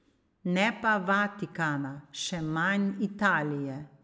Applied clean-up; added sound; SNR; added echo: none; none; none; none.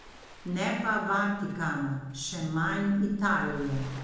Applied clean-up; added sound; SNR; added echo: none; Waves, surf; 17 dB; reverberation time 0.9 s.